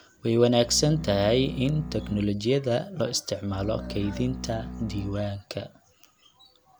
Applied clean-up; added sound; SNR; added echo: none; Bowed string instrument; 11 dB; none.